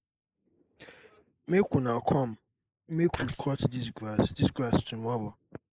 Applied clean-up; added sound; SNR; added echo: neural mask model Resemble Enhance denoiser.